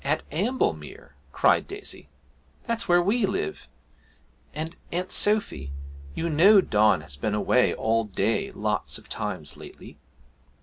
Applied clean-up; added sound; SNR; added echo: none; Bowed string instrument; 18 dB; none.